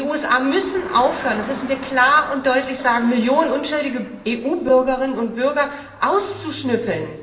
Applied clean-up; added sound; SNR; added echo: none; Car passing by; 18 dB; reverberation time 1.7 s.